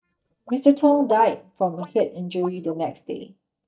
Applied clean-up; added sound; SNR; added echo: neural mask model DeepFilterNet 3.